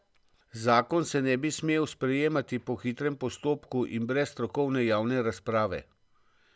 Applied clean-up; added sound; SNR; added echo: none; none; none; none.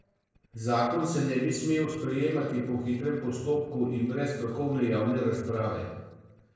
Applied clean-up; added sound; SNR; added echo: neural separator model SepFormer DNS4.